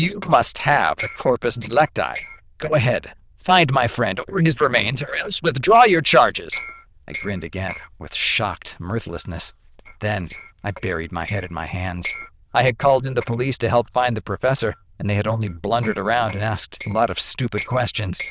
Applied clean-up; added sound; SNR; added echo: neural diffusion model UNIVERSE++.